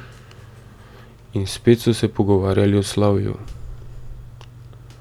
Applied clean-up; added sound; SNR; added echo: none; none; none; none.